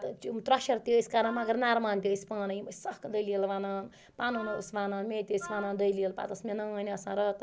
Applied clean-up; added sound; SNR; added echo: none; Wind instrument, woodwind instrument; 14 dB; none.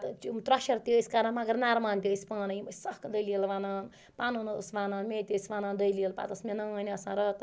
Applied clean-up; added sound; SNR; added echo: none; none; none; none.